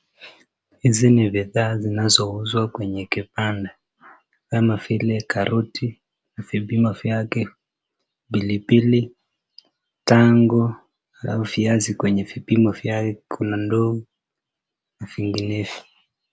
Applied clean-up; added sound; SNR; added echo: none; none; none; none.